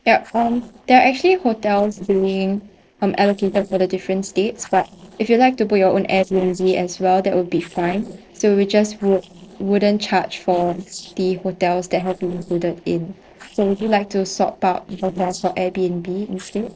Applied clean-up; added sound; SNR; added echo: neural separator model SepFormer DNS4.